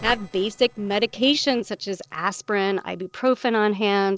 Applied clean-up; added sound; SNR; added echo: neural separator model SepFormer DNS4.